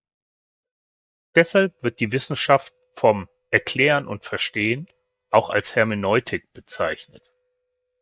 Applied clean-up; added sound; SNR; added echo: neural mask model DeepFilterNet 3.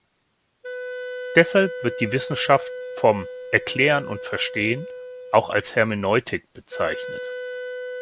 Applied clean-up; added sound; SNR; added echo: none; Wind instrument, woodwind instrument; 10 dB; none.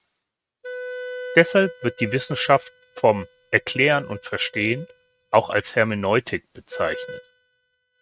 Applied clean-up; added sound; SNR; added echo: neural mask model RNNoise.